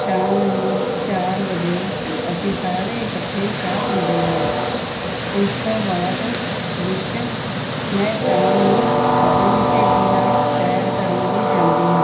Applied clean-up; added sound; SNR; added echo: none; Train; -4 dB; reverberation time 0.5 s.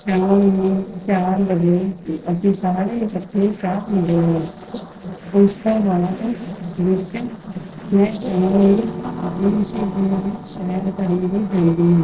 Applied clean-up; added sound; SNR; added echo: neural separator model SepFormer DNS4.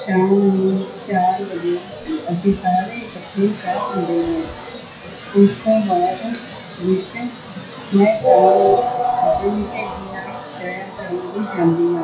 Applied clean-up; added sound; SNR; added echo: classical method WPE with log-MMSE.